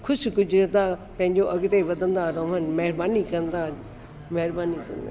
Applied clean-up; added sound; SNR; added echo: none; none; none; none.